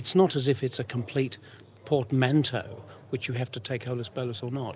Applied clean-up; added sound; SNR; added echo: none; none; none; none.